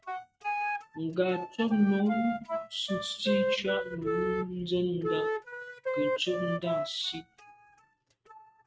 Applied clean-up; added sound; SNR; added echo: neural mask model RNNoise.